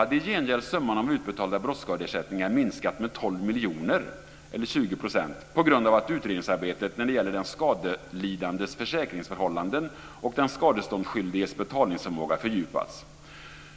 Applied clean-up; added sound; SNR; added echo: none; none; none; none.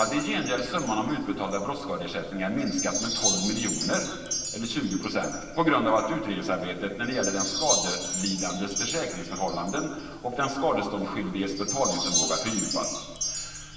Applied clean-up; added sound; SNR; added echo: none; Wind chime; 5 dB; reverberation time 1.3 s.